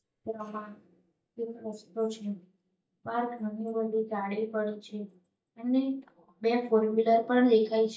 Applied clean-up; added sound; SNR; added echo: neural mask model DeepFilterNet 3.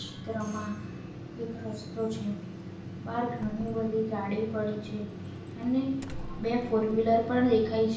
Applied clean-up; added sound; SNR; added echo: none; Doorbell; 18 dB; reverberation time 0.5 s.